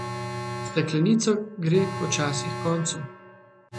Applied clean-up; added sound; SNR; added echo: none; Alarm; 8 dB; none.